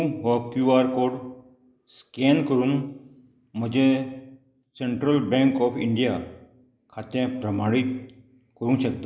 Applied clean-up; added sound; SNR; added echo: neural mask model Resemble Enhance denoiser.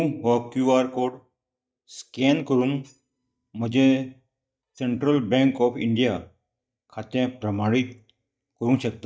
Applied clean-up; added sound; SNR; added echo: neural mask model DeepFilterNet 3.